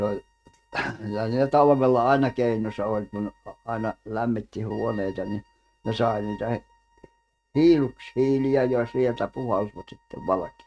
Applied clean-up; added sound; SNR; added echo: neural mask model RNNoise.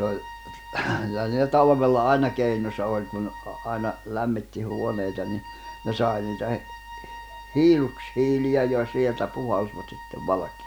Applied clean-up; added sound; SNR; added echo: none; Wind instrument, woodwind instrument; 17 dB; none.